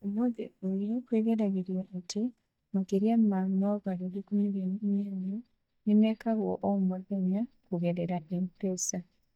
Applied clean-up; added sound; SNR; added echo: neural mask model DeepFilterNet 3.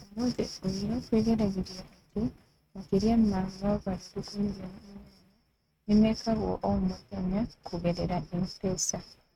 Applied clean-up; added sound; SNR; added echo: neural mask model RNNoise.